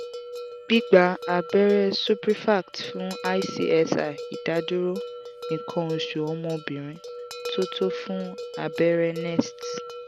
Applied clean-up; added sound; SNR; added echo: none; Bell; 10 dB; none.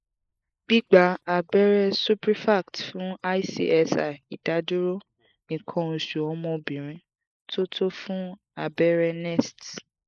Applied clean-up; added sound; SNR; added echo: neural mask model Resemble Enhance denoiser.